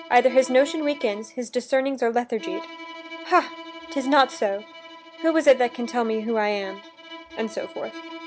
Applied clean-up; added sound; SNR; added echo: none; Bowed string instrument; 16 dB; none.